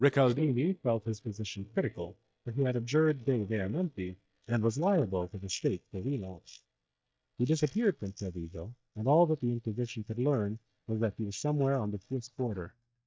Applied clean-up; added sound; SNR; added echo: neural mask model DeepFilterNet 3.